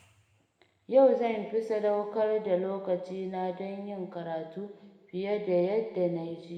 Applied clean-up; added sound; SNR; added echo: none; none; none; reverberation time 1.4 s.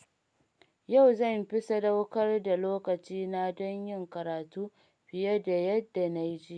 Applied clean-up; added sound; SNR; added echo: none; none; none; none.